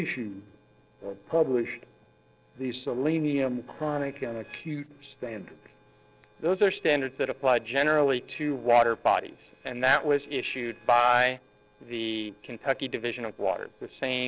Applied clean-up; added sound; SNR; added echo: neural separator model SepFormer DNS4.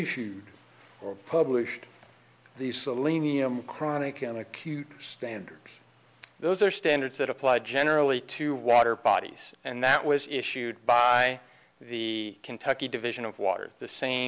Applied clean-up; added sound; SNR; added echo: none; none; none; none.